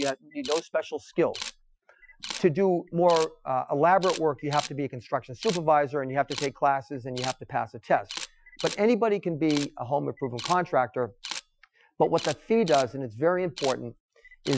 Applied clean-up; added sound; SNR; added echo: classical method Wiener filter.